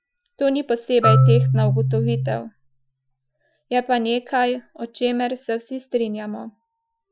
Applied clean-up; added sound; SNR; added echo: classical method Wiener filter.